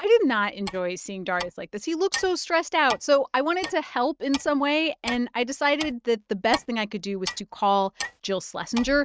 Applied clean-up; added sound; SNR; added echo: neural mask model RNNoise.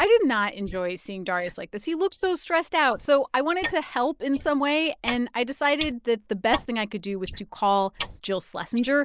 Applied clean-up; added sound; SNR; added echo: neural mask model Resemble Enhance denoiser.